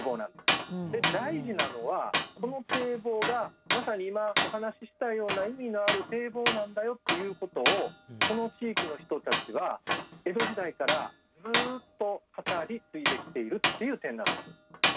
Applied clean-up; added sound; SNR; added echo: none; Tools; 0 dB; none.